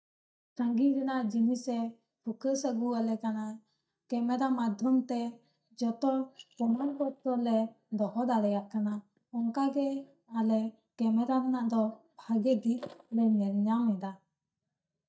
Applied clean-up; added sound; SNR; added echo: neural mask model DeepFilterNet 3.